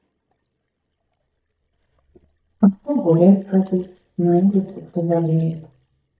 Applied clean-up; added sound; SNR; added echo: neural mask model DeepFilterNet 3.